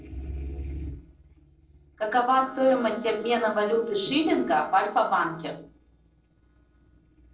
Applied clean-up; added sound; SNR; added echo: neural separator model SepFormer DNS4.